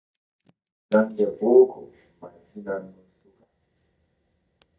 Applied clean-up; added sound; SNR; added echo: neural mask model DeepFilterNet 3.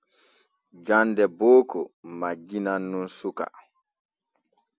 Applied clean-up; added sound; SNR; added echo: none; none; none; none.